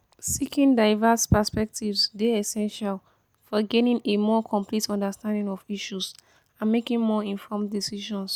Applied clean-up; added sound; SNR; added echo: none; none; none; none.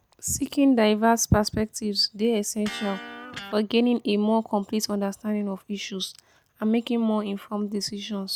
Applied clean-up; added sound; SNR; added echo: none; Electric guitar; 17 dB; none.